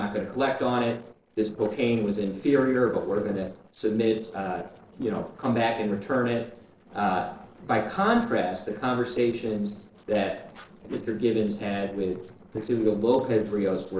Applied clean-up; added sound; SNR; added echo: neural separator model SepFormer DNS4.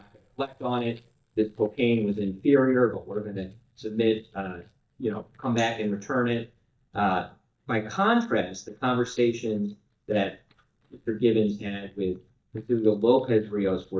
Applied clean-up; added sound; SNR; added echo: neural mask model DeepFilterNet 3.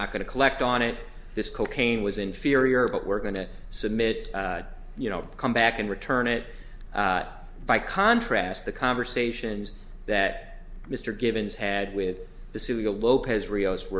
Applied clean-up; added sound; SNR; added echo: none; none; none; none.